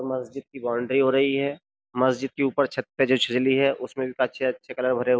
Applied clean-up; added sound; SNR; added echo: none; none; none; none.